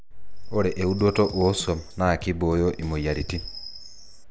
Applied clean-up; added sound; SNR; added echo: none; Chirp, tweet + Drum / Drum kit; 17 dB; none.